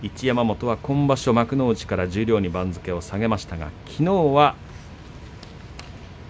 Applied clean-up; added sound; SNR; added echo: none; none; none; none.